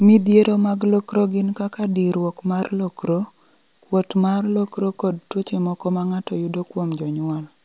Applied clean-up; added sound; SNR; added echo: none; none; none; none.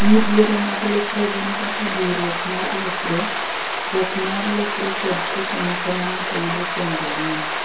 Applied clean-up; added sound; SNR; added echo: none; Stream; 3 dB; reverberation time 0.3 s.